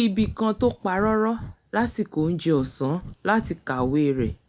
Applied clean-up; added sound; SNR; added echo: none; Breathing; 14 dB; none.